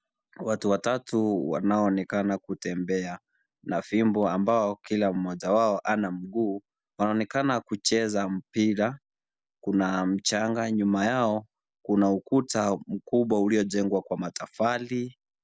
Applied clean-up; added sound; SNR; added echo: none; none; none; none.